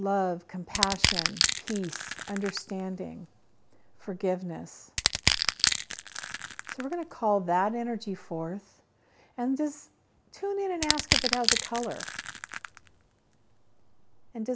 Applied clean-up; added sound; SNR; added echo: none; Crushing; -2 dB; none.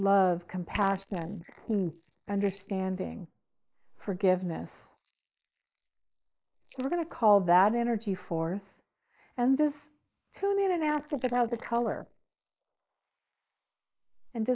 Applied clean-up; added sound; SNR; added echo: neural mask model Resemble Enhance denoiser.